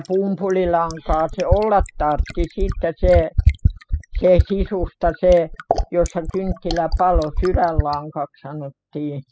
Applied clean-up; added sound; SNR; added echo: classical method spectral subtraction.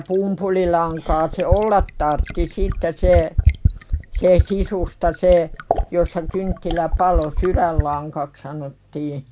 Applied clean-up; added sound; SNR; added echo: none; Fill (with liquid); 3 dB; none.